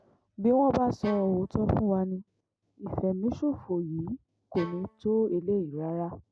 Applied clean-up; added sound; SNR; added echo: none; Bowed string instrument; 18 dB; none.